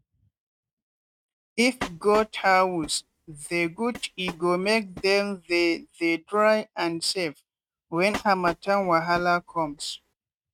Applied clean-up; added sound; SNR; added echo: neural mask model RNNoise.